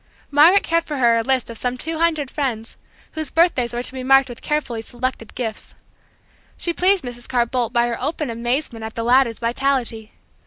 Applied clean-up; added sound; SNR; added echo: none; none; none; none.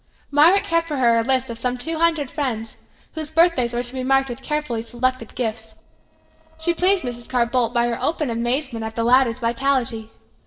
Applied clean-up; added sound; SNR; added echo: neural separator model SepFormer DNS4.